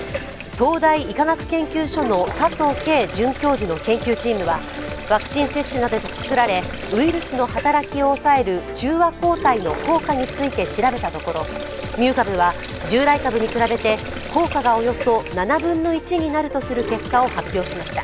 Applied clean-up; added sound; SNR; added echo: none; Sink (filling or washing); 11 dB; none.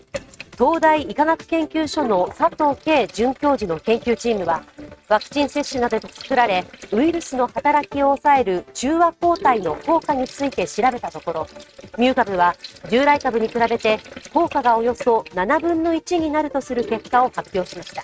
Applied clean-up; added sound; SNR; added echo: neural mask model RNNoise.